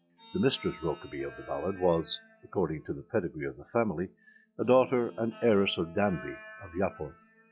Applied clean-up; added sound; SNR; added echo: classical method log-MMSE.